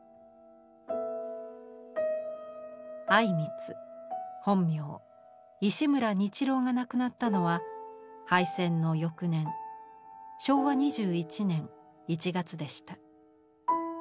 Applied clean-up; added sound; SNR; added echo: none; none; none; none.